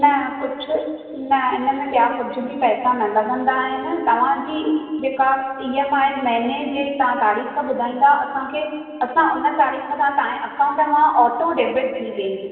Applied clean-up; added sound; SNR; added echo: none; Telephone; 13 dB; reverberation time 1.9 s.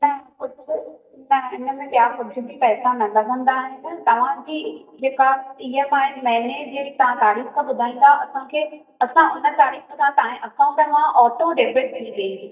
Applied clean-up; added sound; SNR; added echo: neural mask model DeepFilterNet 3.